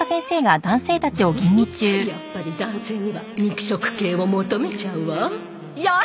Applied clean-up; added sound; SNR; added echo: none; none; none; none.